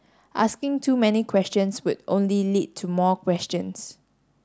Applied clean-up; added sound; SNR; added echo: none; none; none; none.